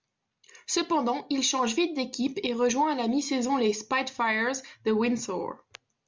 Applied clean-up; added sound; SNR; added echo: none; none; none; none.